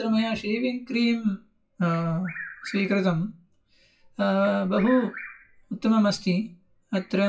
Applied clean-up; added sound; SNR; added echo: classical method WPE with log-MMSE.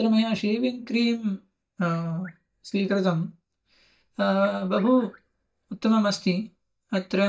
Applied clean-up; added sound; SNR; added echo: neural mask model DeepFilterNet 3.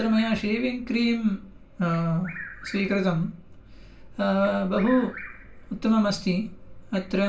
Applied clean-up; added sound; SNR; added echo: none; Bird vocalization, bird call, bird song; 19 dB; reverberation time 0.3 s.